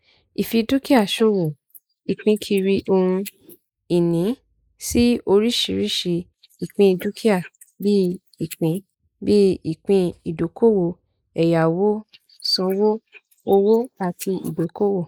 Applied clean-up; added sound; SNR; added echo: neural mask model Resemble Enhance denoiser.